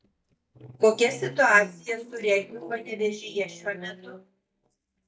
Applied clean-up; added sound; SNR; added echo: neural mask model DeepFilterNet 3.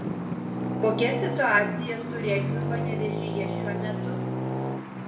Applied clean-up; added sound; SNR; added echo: none; Traffic noise, roadway noise; 0 dB; reverberation time 0.7 s.